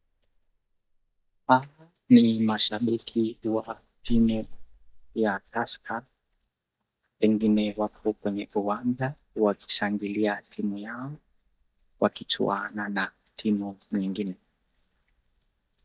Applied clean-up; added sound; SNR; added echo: neural mask model DeepFilterNet 3.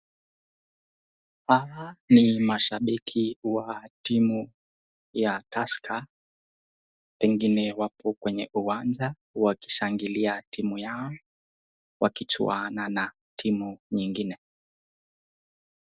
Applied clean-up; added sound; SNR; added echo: none; none; none; none.